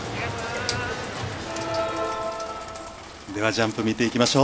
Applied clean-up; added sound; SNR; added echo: none; Rain; 12 dB; none.